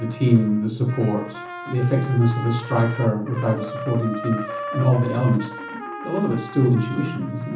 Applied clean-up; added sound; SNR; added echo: none; Trumpet; 12 dB; reverberation time 0.7 s.